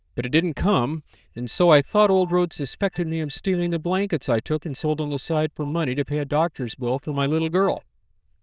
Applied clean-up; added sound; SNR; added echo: neural diffusion model UNIVERSE++.